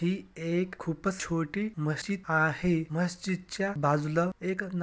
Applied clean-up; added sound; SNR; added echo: none; none; none; none.